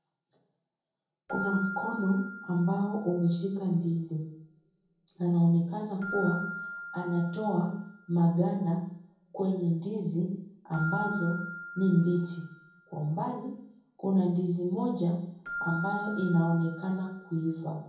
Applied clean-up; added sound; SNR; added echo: none; Keyboard (musical); 13 dB; reverberation time 0.7 s.